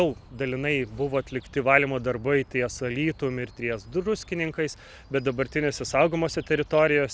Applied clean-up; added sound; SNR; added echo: none; none; none; none.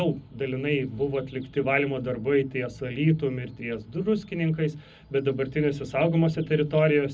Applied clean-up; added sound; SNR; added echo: none; none; none; reverberation time 0.4 s.